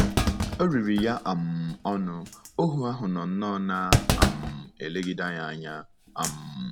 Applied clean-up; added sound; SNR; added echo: none; Thump, thud; 1 dB; none.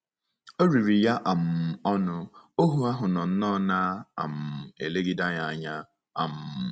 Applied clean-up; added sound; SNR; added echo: none; none; none; none.